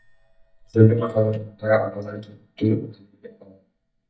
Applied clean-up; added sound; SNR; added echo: neural mask model DeepFilterNet 3.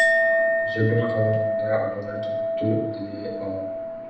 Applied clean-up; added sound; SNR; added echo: none; Chink, clink; -3 dB; reverberation time 0.9 s.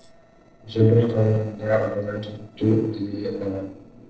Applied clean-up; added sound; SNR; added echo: neural separator model SepFormer DNS4.